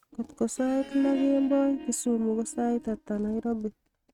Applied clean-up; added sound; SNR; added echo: neural mask model RNNoise.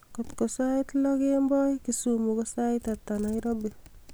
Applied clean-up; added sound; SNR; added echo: none; none; none; none.